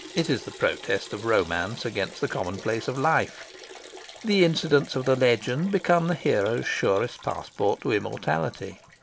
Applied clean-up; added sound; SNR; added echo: none; Liquid; 19 dB; none.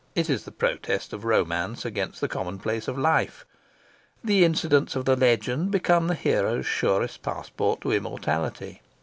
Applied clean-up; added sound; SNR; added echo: none; none; none; none.